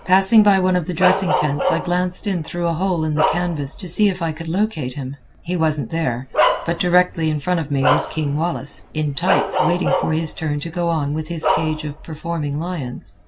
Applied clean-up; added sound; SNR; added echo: none; Bark; 5 dB; none.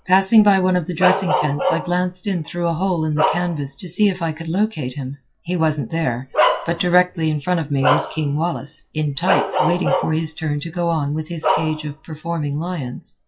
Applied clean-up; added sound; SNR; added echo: classical method log-MMSE.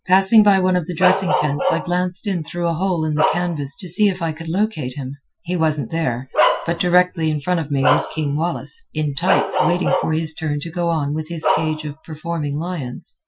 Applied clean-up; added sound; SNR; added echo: classical method Wiener filter.